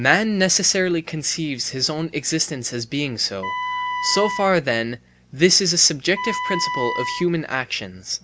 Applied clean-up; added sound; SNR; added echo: none; Wind instrument, woodwind instrument; 6 dB; none.